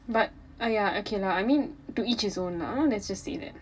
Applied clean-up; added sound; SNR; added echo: none; none; none; reverberation time 0.1 s.